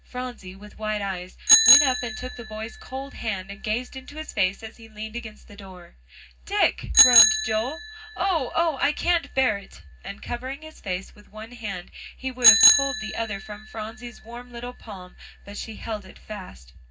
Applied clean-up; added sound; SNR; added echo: none; Bicycle bell; -3 dB; reverberation time 0.4 s.